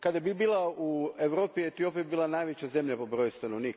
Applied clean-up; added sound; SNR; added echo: none; none; none; none.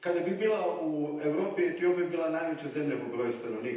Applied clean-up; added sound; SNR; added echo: none; none; none; reverberation time 0.9 s.